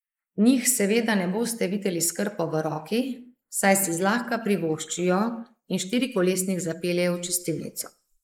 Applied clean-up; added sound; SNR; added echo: neural mask model Resemble Enhance denoiser.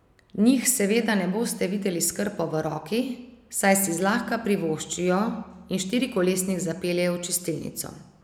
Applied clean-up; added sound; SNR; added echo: none; none; none; none.